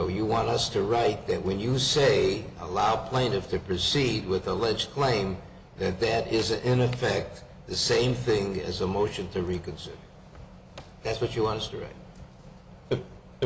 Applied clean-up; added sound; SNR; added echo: none; none; none; none.